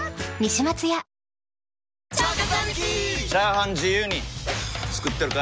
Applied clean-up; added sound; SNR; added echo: none; none; none; none.